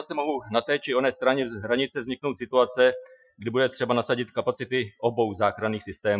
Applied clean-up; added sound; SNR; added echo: classical method Wiener filter.